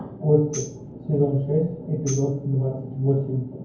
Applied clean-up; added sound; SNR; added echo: none; Tambourine; 19 dB; reverberation time 0.9 s.